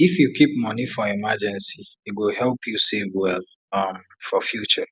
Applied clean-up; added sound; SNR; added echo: none; none; none; none.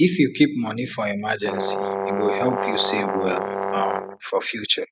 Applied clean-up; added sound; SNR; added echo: none; Brass instrument; 2 dB; none.